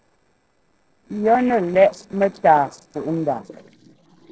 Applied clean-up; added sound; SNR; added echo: neural separator model SepFormer DNS4.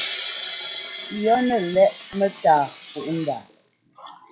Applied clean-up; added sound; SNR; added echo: classical method log-MMSE.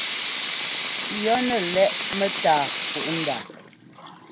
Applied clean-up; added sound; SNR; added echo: none; Sink (filling or washing) / Water tap, faucet / Liquid; -5 dB; none.